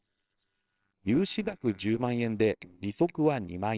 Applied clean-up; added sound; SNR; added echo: neural separator model SepFormer WHAMR!.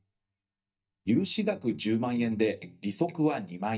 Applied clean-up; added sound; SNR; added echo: neural mask model DeepFilterNet 3.